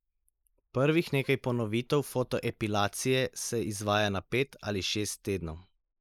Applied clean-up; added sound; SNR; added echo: neural mask model Resemble Enhance denoiser.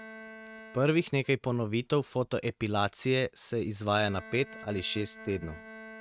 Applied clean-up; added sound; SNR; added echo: neural mask model RNNoise.